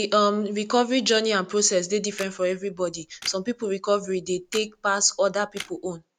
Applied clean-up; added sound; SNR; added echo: none; Camera; 19 dB; none.